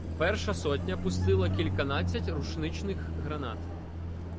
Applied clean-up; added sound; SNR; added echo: none; Car passing by; -1 dB; none.